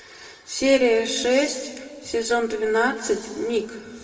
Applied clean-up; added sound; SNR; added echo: none; none; none; reverberation time 1.6 s.